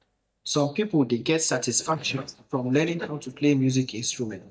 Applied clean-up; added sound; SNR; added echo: neural mask model DeepFilterNet 3.